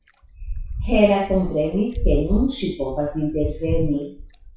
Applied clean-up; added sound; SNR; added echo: classical method WPE with log-MMSE.